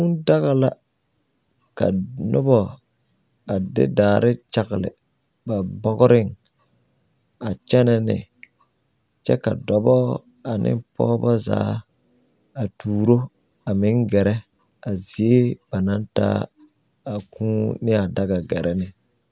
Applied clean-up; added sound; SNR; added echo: none; none; none; none.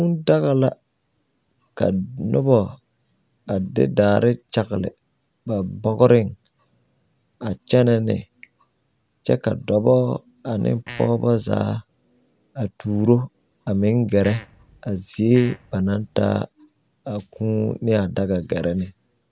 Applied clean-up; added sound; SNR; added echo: none; Fart; 19 dB; none.